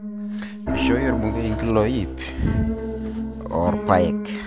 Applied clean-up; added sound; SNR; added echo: none; Piano; 2 dB; none.